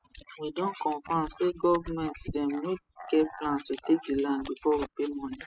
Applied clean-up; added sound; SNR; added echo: classical method spectral subtraction.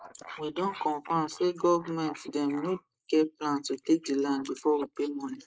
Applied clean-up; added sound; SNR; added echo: neural mask model Resemble Enhance denoiser.